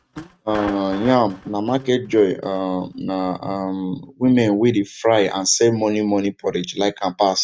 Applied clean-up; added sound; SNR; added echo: neural mask model RNNoise.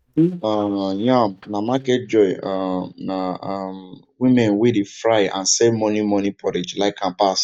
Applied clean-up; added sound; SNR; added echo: neural mask model DeepFilterNet 3.